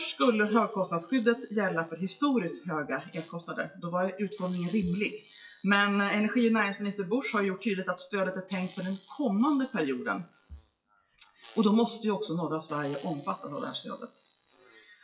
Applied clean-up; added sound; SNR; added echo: classical method WPE with log-MMSE.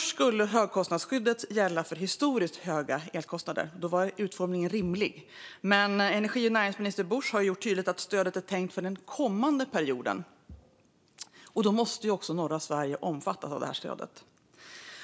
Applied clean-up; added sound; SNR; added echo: none; none; none; none.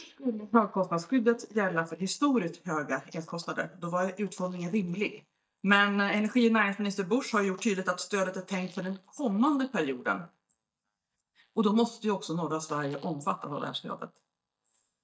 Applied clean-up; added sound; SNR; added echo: neural mask model DeepFilterNet 3.